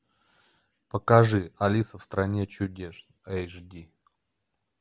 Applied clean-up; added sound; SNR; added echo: none; none; none; none.